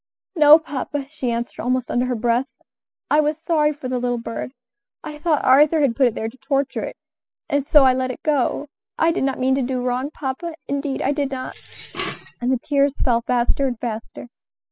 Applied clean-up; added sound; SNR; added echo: classical method spectral subtraction.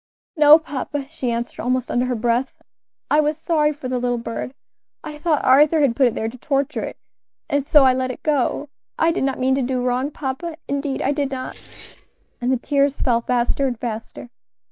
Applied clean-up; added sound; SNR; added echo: neural mask model DeepFilterNet 3.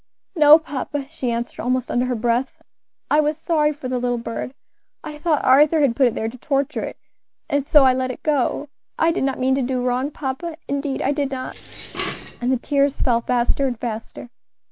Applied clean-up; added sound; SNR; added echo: none; Dishes, pots, and pans; 15 dB; none.